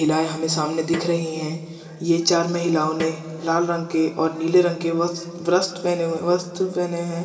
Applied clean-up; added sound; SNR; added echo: none; Snare drum; 16 dB; reverberation time 2.3 s.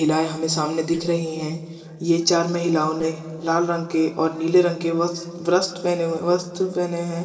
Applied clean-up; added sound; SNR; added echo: neural separator model SepFormer DNS4.